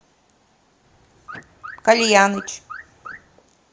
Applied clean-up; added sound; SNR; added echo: none; Alarm / Car; 16 dB; none.